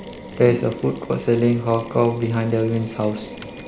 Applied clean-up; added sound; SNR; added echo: none; Mechanisms; 18 dB; none.